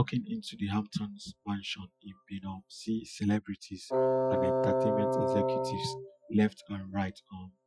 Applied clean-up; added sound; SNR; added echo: classical method Wiener filter.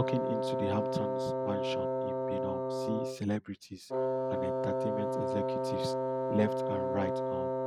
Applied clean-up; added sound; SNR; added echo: none; Wind instrument, woodwind instrument; -4 dB; none.